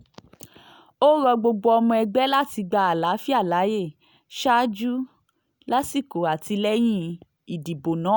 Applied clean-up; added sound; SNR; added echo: none; none; none; none.